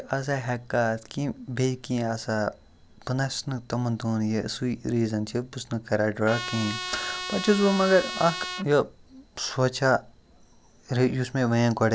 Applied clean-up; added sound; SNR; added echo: none; Trumpet; 8 dB; none.